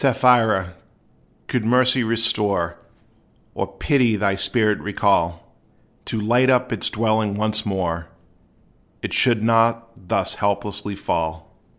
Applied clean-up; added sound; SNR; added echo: none; none; none; none.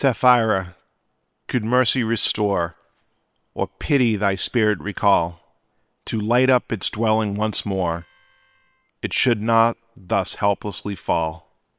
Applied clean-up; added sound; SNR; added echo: neural separator model SepFormer WHAM!.